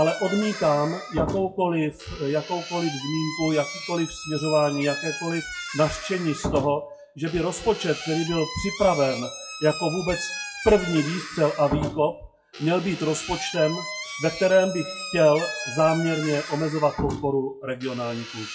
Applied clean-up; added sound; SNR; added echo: classical method WPE with log-MMSE.